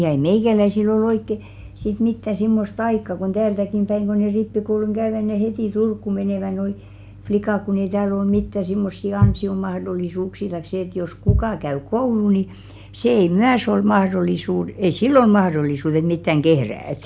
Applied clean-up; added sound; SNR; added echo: none; none; none; none.